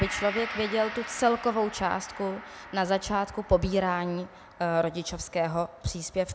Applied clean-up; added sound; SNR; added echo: none; Gong; 13 dB; none.